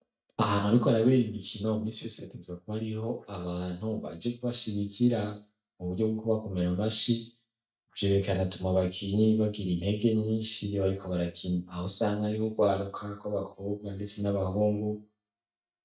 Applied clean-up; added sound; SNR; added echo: neural mask model DeepFilterNet 3.